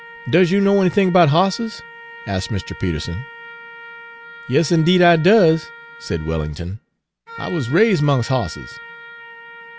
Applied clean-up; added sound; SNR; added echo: none; Trumpet; 18 dB; none.